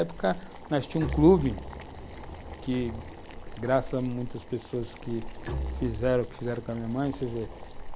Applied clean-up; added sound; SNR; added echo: none; Bowed string instrument + Boiling; 8 dB; none.